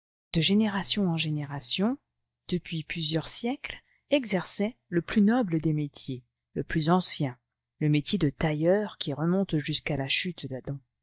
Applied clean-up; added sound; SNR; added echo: neural mask model DeepFilterNet 3.